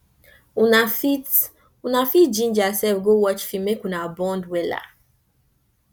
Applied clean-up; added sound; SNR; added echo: none; none; none; none.